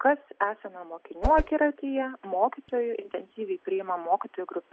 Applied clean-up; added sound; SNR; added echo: none; Whoosh, swoosh, swish; 1 dB; none.